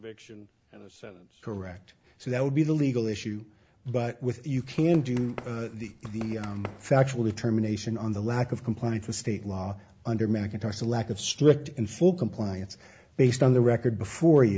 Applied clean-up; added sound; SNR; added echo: none; Run; 18 dB; none.